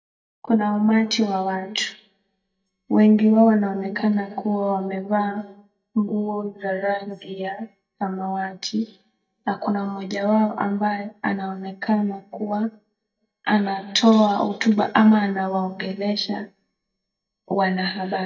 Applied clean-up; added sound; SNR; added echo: neural mask model DeepFilterNet 3.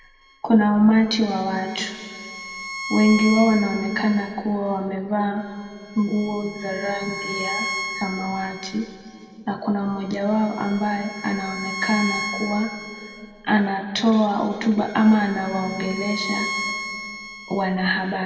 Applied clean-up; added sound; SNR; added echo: none; Bowed string instrument; 11 dB; reverberation time 2.1 s.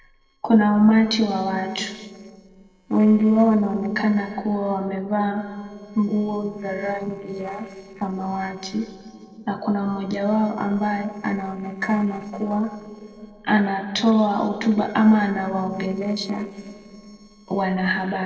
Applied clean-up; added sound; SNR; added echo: neural separator model SepFormer DNS4.